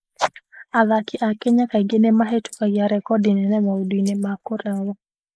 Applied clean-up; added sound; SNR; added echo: neural mask model Resemble Enhance denoiser.